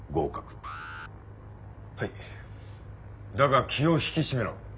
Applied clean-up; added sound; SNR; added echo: none; Alarm; 16 dB; none.